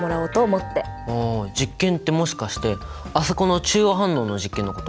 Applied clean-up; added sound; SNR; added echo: none; none; none; none.